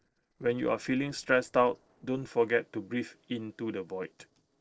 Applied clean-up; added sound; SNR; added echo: neural separator model SepFormer DNS4.